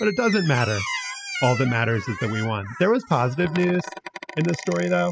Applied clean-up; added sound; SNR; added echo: classical method spectral subtraction.